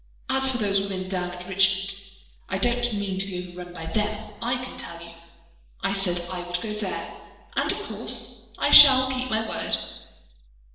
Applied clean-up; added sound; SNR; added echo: none; none; none; reverberation time 1.1 s.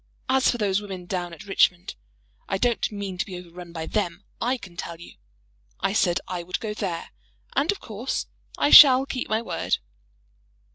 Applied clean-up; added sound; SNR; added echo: none; none; none; none.